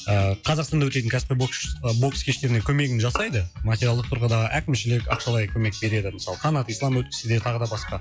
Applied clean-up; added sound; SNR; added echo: classical method log-MMSE.